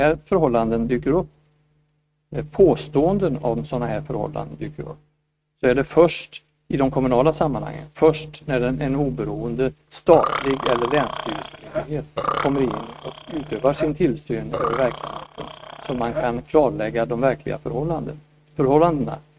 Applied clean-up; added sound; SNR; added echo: neural mask model RNNoise.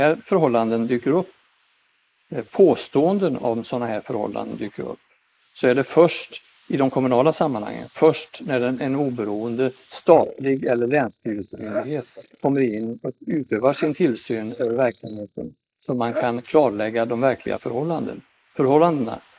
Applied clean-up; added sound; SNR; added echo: neural mask model Resemble Enhance denoiser.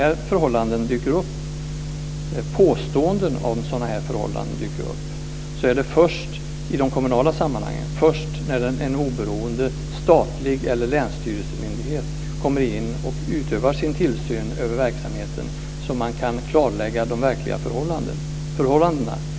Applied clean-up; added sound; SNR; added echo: none; none; none; none.